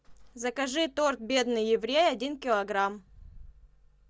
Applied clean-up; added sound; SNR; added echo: none; none; none; none.